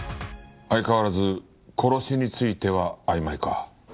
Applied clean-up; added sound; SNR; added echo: none; none; none; none.